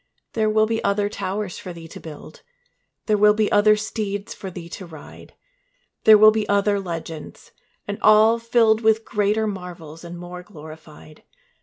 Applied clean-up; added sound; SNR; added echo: none; none; none; none.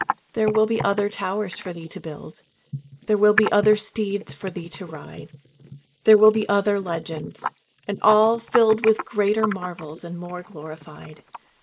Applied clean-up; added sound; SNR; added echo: neural mask model Resemble Enhance denoiser.